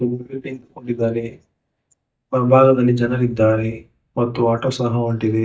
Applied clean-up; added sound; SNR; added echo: neural mask model DeepFilterNet 3.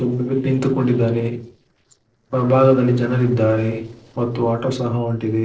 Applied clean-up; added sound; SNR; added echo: neural separator model SepFormer DNS4.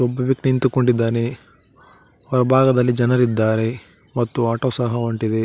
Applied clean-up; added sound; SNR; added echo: none; none; none; none.